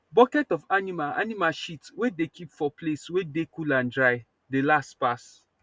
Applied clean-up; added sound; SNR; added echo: none; none; none; none.